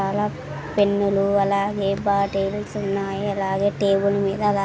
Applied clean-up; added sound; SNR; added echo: none; none; none; none.